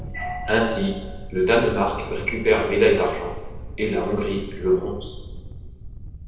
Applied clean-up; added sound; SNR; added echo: none; Thunder; 11 dB; reverberation time 0.9 s.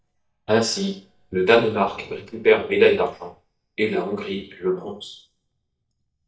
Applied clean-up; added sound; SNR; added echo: neural mask model DeepFilterNet 3.